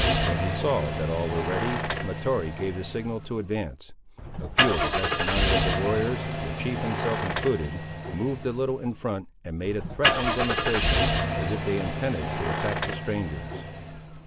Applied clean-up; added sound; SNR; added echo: none; Engine starting / Car; -2 dB; none.